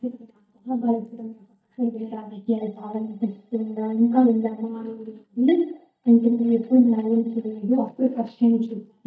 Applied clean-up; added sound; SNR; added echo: neural mask model DeepFilterNet 3.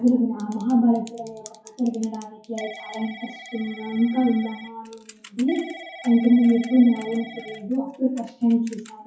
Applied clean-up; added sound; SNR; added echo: classical method WPE with log-MMSE.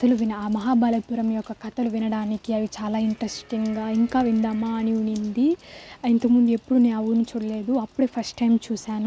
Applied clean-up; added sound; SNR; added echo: none; none; none; none.